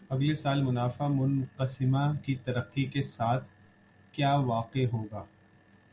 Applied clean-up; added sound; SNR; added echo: none; none; none; none.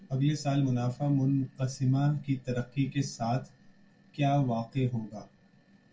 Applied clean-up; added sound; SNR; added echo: none; none; none; reverberation time 0.2 s.